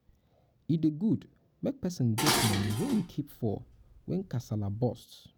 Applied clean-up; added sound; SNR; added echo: none; Dishes, pots, and pans; 3 dB; none.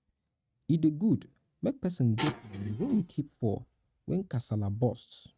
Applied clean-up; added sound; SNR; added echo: neural mask model RNNoise.